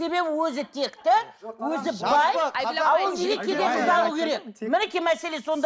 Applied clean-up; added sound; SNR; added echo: none; none; none; none.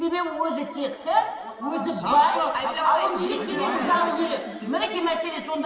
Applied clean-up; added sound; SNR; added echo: none; none; none; reverberation time 2.3 s.